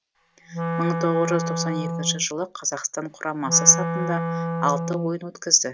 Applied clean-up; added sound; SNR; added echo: none; Wind instrument, woodwind instrument; 3 dB; none.